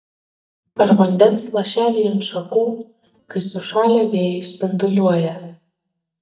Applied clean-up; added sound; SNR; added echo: neural mask model DeepFilterNet 3.